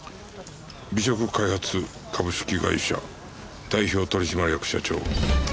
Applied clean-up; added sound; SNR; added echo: none; none; none; none.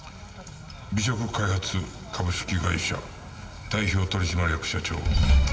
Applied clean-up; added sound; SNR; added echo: none; none; none; reverberation time 2.4 s.